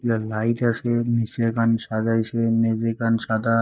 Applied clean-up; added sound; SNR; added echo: neural mask model DeepFilterNet 3.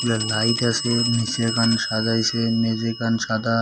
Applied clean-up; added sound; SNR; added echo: none; Telephone; 6 dB; none.